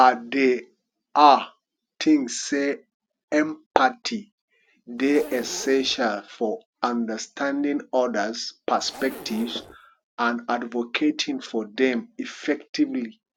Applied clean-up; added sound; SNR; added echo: none; Zipper (clothing); 16 dB; none.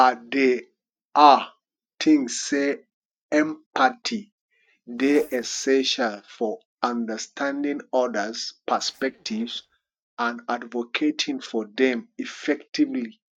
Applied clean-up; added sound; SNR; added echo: neural mask model DeepFilterNet 3.